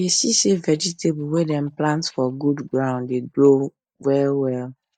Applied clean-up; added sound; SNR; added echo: neural mask model DeepFilterNet 3.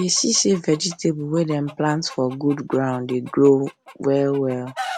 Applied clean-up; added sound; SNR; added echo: none; Chicken, rooster; 18 dB; none.